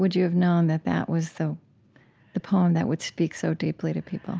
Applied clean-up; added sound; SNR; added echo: none; none; none; none.